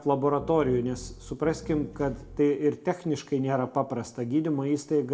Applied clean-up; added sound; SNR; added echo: none; Piano; 13 dB; reverberation time 0.6 s.